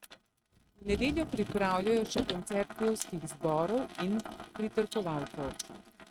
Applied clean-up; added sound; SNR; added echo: neural mask model RNNoise.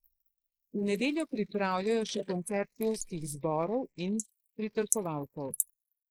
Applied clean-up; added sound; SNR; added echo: neural mask model Resemble Enhance denoiser.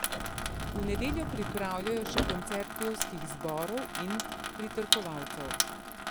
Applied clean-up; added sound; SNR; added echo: none; Sink (filling or washing) / Water tap, faucet + Sliding door / Slam / Wood; -2 dB; none.